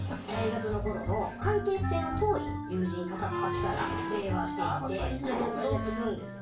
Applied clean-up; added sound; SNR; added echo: none; Wind instrument, woodwind instrument; 6 dB; reverberation time 0.4 s.